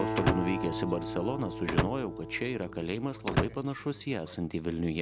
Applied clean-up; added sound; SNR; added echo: none; Slam / Wood + Acoustic guitar; 2 dB; none.